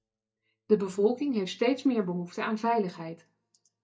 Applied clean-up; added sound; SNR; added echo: neural mask model DeepFilterNet 3.